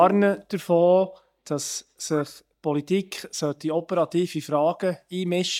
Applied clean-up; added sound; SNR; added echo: neural mask model DeepFilterNet 3.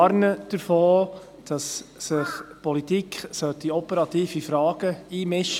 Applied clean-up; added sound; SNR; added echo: none; Crow; 18 dB; none.